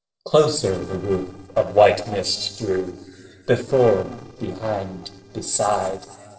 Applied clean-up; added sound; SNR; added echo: neural separator model SepFormer DNS4.